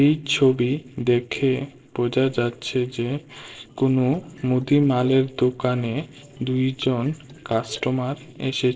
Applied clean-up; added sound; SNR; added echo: neural separator model SepFormer DNS4.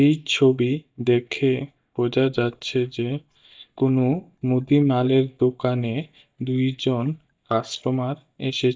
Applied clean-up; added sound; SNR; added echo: neural mask model DeepFilterNet 3.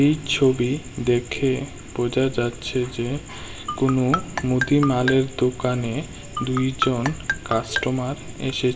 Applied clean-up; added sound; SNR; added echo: none; Marimba, xylophone; 6 dB; reverberation time 1.0 s.